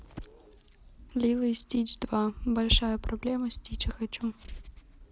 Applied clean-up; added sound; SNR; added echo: none; none; none; none.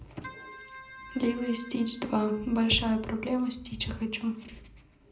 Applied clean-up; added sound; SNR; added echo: none; Keyboard (musical); 17 dB; reverberation time 0.4 s.